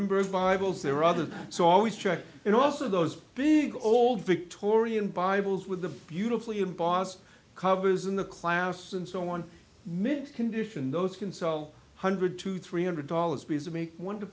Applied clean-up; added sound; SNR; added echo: none; none; none; none.